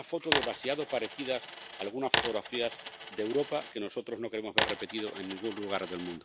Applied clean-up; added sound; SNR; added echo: none; Coin (dropping); -1 dB; none.